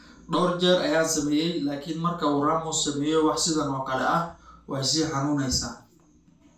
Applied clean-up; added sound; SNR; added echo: none; none; none; reverberation time 0.4 s.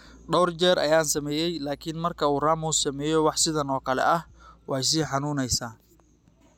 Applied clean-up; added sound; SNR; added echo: none; none; none; none.